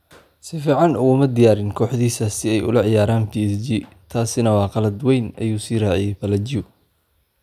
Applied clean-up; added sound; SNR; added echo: none; none; none; none.